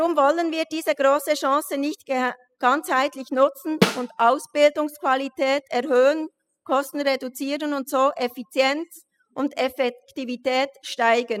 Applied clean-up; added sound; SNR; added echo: classical method spectral subtraction.